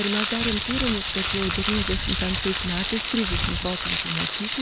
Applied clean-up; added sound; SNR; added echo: none; Thunder + Rattle; -2 dB; none.